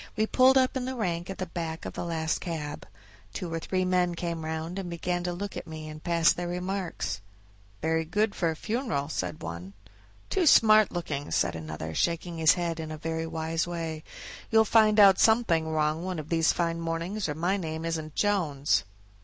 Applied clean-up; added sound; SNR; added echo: none; none; none; none.